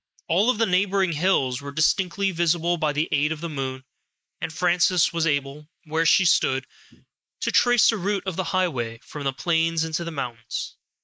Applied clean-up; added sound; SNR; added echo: neural mask model Resemble Enhance denoiser.